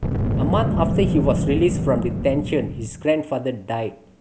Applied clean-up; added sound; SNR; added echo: none; Boom; 1 dB; none.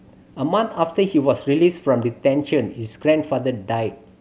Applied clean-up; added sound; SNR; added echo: none; none; none; none.